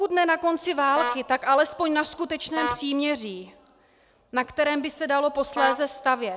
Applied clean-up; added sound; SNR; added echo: none; Vehicle horn, car horn, honking; 9 dB; none.